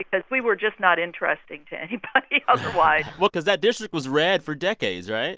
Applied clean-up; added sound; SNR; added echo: none; none; none; none.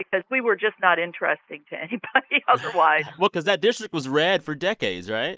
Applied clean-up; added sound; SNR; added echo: neural mask model Resemble Enhance denoiser.